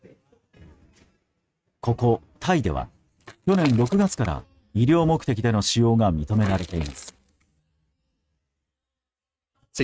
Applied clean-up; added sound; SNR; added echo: neural mask model RNNoise.